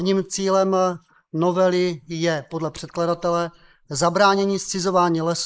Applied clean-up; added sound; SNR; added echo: neural mask model Resemble Enhance denoiser.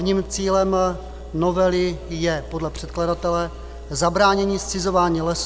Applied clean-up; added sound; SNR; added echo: none; Engine; 14 dB; none.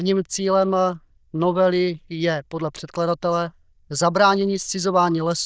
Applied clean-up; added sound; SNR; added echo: neural diffusion model UNIVERSE++.